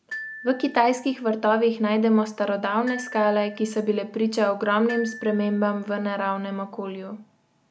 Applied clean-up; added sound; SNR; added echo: none; Glockenspiel; 17 dB; none.